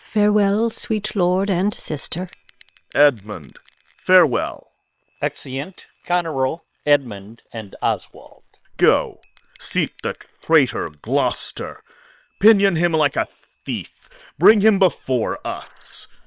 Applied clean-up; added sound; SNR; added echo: neural separator model SepFormer WHAM!.